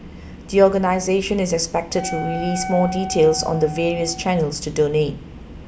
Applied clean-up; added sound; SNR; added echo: none; Wind instrument, woodwind instrument; 11 dB; none.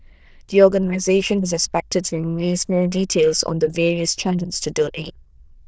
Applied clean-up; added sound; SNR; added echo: neural diffusion model UNIVERSE++.